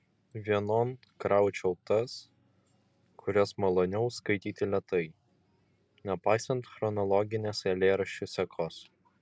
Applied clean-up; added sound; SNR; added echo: none; none; none; none.